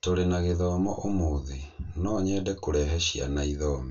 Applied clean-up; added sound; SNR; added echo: none; none; none; reverberation time 0.2 s.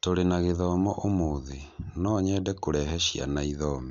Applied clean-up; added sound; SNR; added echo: none; none; none; none.